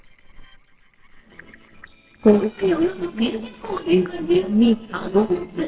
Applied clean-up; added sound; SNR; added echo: neural separator model SepFormer WHAMR!.